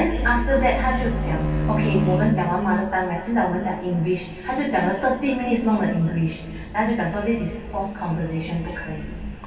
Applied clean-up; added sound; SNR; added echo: none; Bowed string instrument; 4 dB; reverberation time 2.8 s.